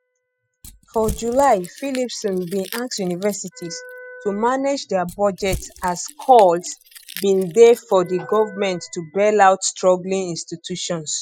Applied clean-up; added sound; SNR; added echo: classical method spectral subtraction.